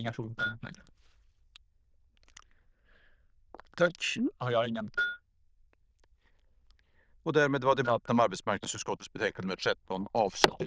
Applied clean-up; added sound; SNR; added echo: neural diffusion model UNIVERSE++.